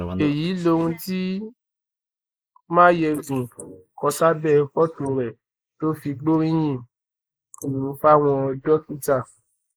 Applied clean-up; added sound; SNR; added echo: neural mask model Resemble Enhance denoiser.